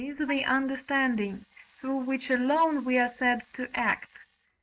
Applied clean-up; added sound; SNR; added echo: neural mask model Resemble Enhance denoiser.